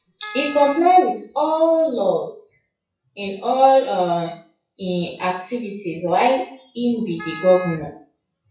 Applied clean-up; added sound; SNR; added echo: classical method WPE with log-MMSE.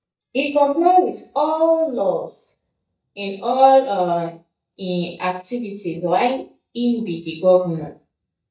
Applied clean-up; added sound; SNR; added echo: neural mask model DeepFilterNet 3.